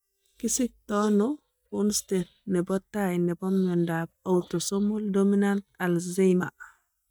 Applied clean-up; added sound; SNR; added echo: neural mask model DeepFilterNet 3.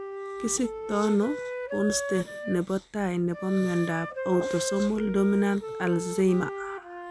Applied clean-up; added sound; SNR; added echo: none; Wind instrument, woodwind instrument; 8 dB; none.